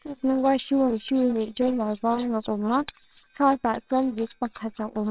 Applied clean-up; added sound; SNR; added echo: neural separator model SepFormer WHAMR!.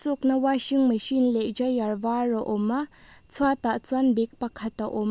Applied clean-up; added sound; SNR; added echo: none; none; none; none.